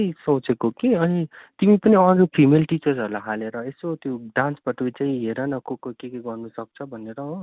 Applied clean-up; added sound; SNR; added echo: none; none; none; none.